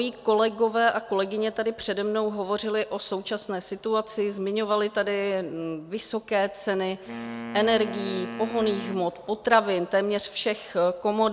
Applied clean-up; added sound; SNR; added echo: none; Wind instrument, woodwind instrument; 11 dB; none.